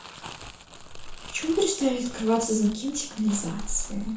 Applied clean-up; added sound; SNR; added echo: none; Crumpling, crinkling; 10 dB; reverberation time 0.7 s.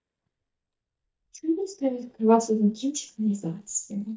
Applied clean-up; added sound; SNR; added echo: neural mask model DeepFilterNet 3.